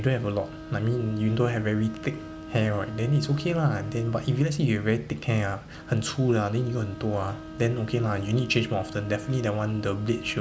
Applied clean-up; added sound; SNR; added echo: none; Bowed string instrument; 15 dB; none.